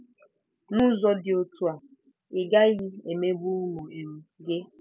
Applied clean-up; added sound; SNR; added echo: none; none; none; none.